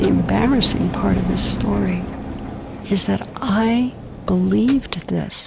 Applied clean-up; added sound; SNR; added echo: none; Engine; 7 dB; none.